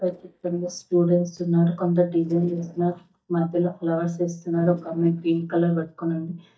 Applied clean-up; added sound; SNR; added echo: neural mask model DeepFilterNet 3.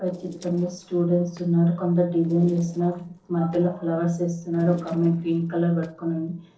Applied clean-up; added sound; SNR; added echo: neural separator model SepFormer DNS4.